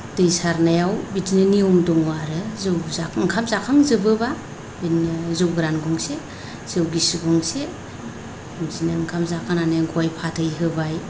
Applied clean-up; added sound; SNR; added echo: none; none; none; none.